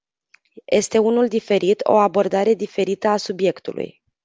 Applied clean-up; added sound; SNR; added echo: none; none; none; none.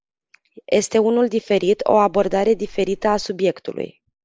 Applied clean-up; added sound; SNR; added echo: neural mask model Resemble Enhance denoiser.